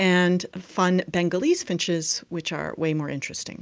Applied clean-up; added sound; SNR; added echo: none; none; none; none.